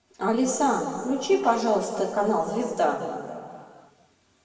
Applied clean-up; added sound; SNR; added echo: none; none; none; reverberation time 2.0 s.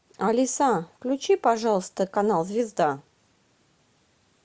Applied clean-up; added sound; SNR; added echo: none; none; none; none.